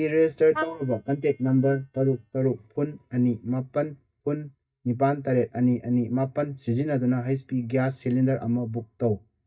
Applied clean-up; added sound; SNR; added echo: neural mask model DeepFilterNet 3.